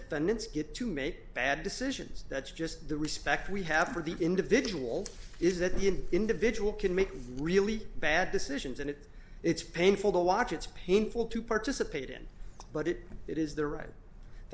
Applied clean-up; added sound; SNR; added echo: none; none; none; none.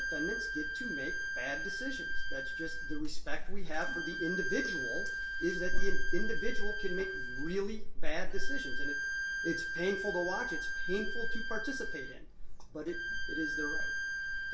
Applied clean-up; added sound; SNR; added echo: none; Bowed string instrument; 7 dB; reverberation time 0.3 s.